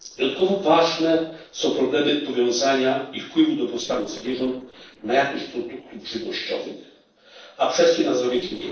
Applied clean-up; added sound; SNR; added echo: neural separator model SepFormer DNS4.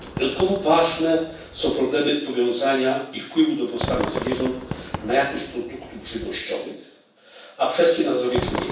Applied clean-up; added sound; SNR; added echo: none; Fireworks; 11 dB; reverberation time 0.7 s.